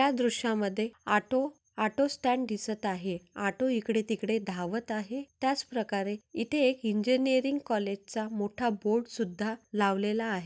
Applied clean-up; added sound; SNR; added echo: none; none; none; none.